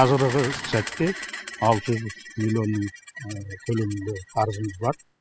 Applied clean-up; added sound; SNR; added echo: classical method spectral subtraction.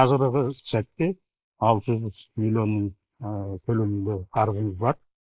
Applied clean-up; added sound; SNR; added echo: neural mask model Resemble Enhance denoiser.